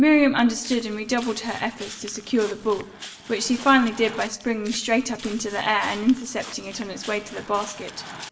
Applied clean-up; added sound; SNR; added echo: none; Walk, footsteps; 17 dB; reverberation time 0.7 s.